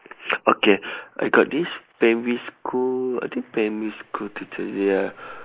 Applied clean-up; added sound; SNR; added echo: neural mask model Resemble Enhance denoiser.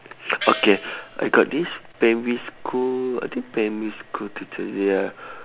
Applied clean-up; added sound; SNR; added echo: none; Gong; 12 dB; none.